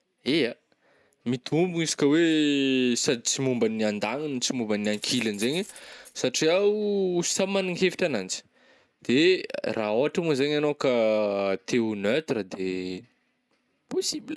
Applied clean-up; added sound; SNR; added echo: none; Keys jangling; 13 dB; none.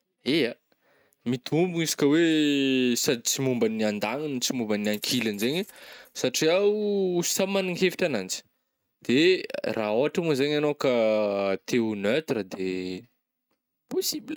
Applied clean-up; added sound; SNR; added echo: neural mask model RNNoise.